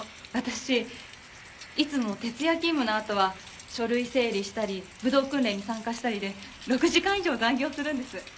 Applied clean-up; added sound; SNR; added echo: none; Rain; 19 dB; none.